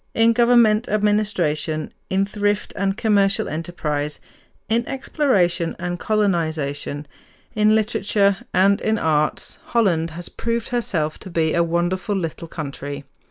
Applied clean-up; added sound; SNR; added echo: none; none; none; none.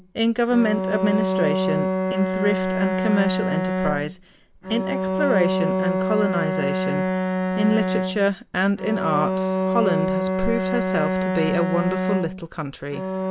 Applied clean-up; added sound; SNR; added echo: none; Bowed string instrument; -1 dB; none.